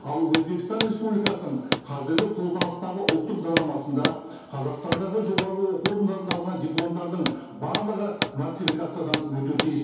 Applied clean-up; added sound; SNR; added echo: none; Hammer; 3 dB; reverberation time 2.2 s.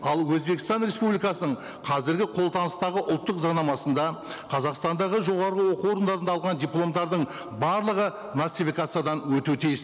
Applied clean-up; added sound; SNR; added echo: none; none; none; none.